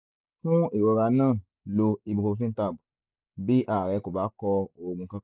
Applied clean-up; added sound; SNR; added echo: none; none; none; none.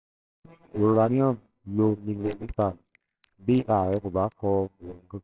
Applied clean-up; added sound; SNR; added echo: neural separator model SepFormer WHAMR!.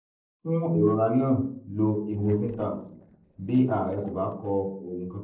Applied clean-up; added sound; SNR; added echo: neural separator model SepFormer DNS4.